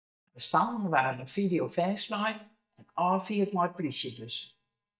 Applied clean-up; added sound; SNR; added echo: neural mask model DeepFilterNet 3.